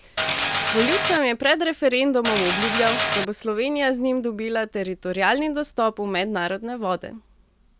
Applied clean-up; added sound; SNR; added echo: none; Mechanisms; 0 dB; none.